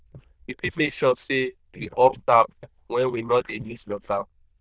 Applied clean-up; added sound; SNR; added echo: neural diffusion model UNIVERSE++.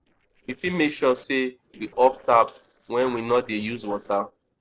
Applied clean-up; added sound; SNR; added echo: neural separator model SepFormer DNS4.